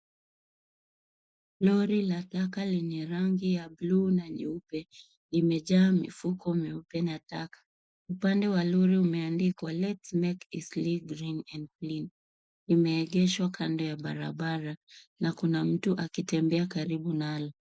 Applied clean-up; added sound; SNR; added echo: none; none; none; none.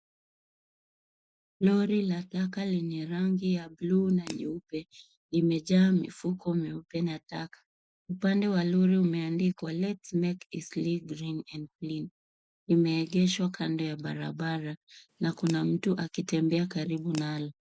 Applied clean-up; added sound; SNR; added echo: none; Crack / Crackle; 17 dB; none.